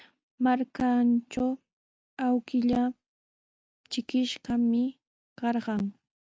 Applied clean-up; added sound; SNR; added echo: none; none; none; none.